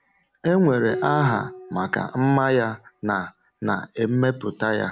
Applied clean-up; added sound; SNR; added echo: none; Dishes, pots, and pans; 15 dB; none.